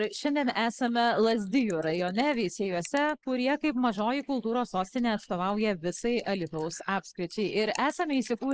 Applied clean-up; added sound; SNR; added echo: neural mask model Resemble Enhance denoiser.